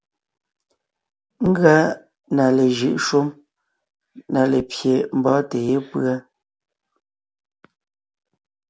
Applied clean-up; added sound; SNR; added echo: none; none; none; none.